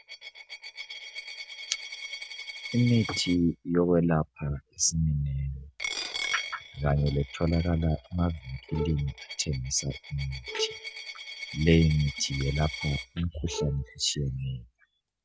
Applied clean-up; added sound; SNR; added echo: none; Coin (dropping) + Bowed string instrument; 11 dB; none.